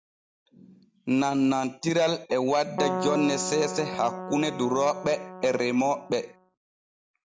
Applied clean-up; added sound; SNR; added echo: none; Keyboard (musical); 7 dB; none.